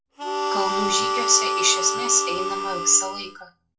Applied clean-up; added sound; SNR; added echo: none; Harmonica; 2 dB; reverberation time 0.2 s.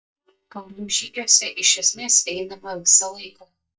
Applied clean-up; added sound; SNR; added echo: neural mask model DeepFilterNet 3.